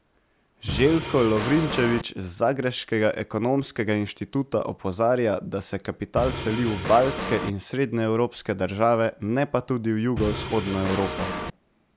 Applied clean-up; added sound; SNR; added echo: none; Drum kit; 6 dB; none.